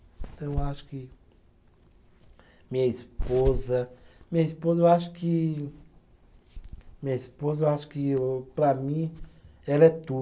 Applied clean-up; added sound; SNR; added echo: none; none; none; none.